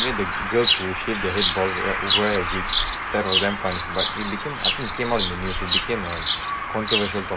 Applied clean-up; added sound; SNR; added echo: none; Bird vocalization, bird call, bird song; -4 dB; none.